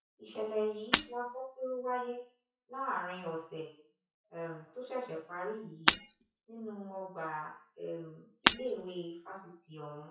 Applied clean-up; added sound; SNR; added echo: classical method WPE with log-MMSE.